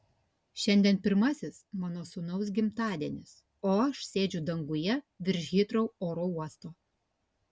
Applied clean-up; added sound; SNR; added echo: none; none; none; none.